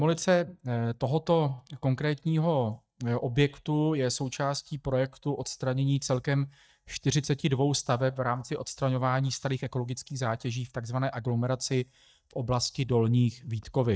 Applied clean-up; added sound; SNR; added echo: neural mask model DeepFilterNet 3.